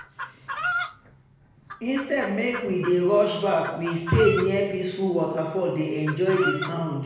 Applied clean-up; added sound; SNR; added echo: none; Chicken, rooster; 10 dB; reverberation time 0.9 s.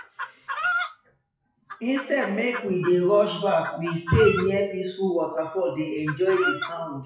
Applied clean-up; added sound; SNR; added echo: classical method WPE with log-MMSE.